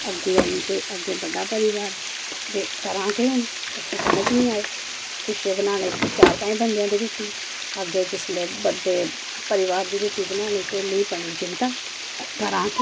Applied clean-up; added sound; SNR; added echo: none; Drawer open or close + Water; 2 dB; none.